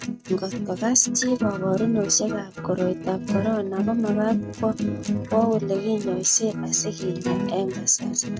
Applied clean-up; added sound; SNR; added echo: neural mask model RNNoise.